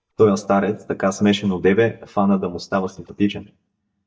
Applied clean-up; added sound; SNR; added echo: neural mask model DeepFilterNet 3.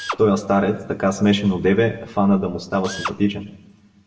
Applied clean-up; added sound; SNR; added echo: none; Drill; 16 dB; reverberation time 0.7 s.